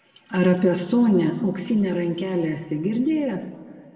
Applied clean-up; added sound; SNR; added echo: none; none; none; reverberation time 1.6 s.